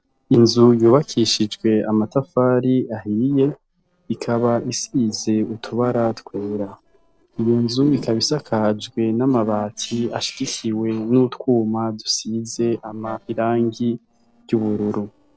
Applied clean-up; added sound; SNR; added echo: neural separator model SepFormer DNS4.